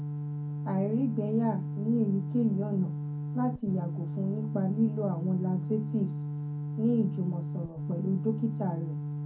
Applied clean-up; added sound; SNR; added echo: none; Organ; 3 dB; reverberation time 0.4 s.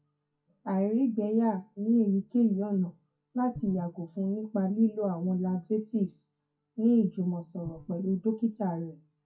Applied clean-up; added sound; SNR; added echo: classical method WPE with log-MMSE.